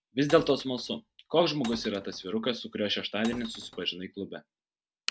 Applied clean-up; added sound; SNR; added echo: none; Glass; 16 dB; none.